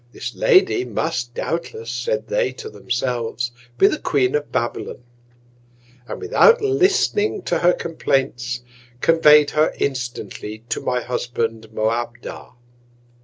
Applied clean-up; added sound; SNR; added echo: none; none; none; none.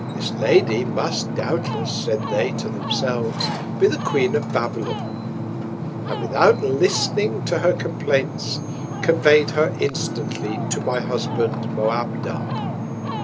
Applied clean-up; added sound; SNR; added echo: none; Ocean; 4 dB; none.